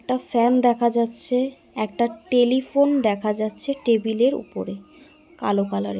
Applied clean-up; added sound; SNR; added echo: none; none; none; none.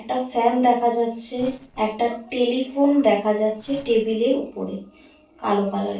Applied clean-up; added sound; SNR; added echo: neural separator model SepFormer DNS4.